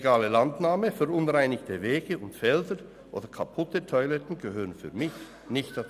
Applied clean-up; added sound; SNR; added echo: none; none; none; none.